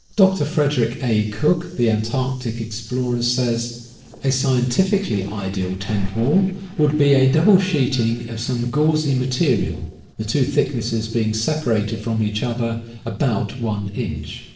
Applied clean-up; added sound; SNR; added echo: neural separator model SepFormer DNS4.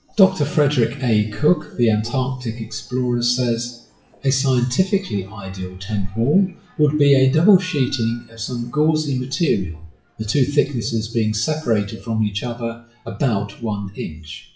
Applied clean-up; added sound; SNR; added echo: classical method WPE with log-MMSE.